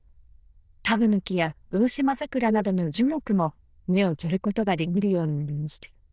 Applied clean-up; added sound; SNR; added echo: neural diffusion model UNIVERSE++.